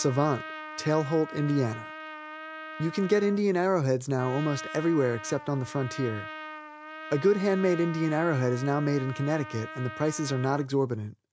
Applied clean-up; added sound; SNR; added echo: none; Trumpet; 13 dB; none.